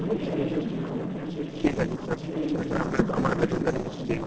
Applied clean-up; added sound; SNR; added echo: neural separator model SepFormer DNS4.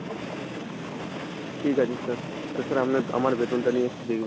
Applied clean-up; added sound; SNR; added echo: none; Train; 7 dB; none.